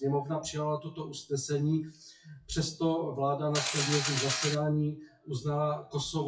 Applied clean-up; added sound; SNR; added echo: classical method WPE with log-MMSE.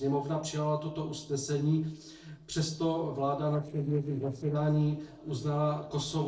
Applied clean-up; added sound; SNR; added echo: neural separator model SepFormer DNS4.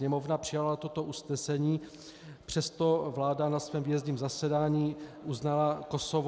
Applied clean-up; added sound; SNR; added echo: none; none; none; none.